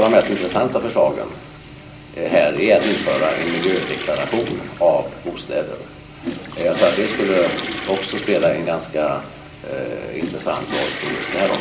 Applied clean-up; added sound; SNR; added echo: none; Toilet flush / Water; 9 dB; reverberation time 0.5 s.